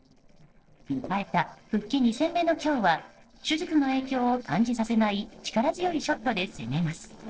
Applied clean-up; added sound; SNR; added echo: neural separator model SepFormer DNS4.